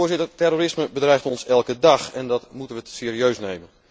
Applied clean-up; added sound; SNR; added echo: none; none; none; none.